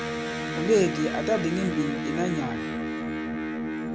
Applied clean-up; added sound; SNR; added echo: none; Electric guitar; 1 dB; none.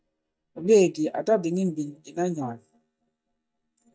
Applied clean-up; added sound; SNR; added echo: neural mask model DeepFilterNet 3.